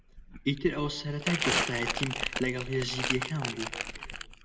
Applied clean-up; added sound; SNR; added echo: none; Crumpling, crinkling; 2 dB; reverberation time 1.0 s.